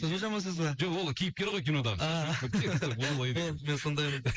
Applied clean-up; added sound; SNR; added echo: neural mask model Resemble Enhance denoiser.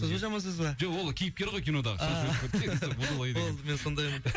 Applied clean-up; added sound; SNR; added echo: none; none; none; none.